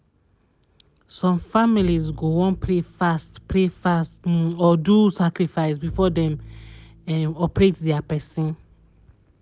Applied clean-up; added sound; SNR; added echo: none; Bowed string instrument; 18 dB; none.